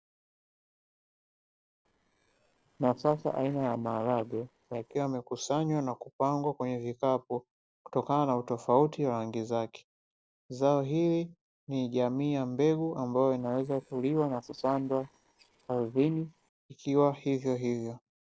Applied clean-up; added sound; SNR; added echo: neural separator model SepFormer DNS4.